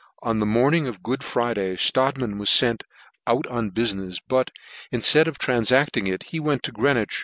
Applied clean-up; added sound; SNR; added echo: none; none; none; none.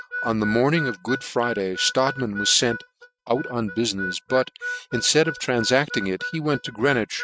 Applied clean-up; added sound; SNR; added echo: neural mask model RNNoise.